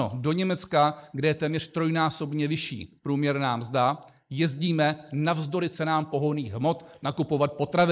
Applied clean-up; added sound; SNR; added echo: neural mask model Resemble Enhance denoiser.